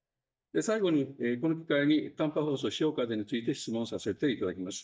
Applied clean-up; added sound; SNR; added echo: neural mask model DeepFilterNet 3.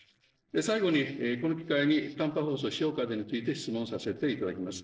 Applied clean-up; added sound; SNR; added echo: neural separator model SepFormer DNS4.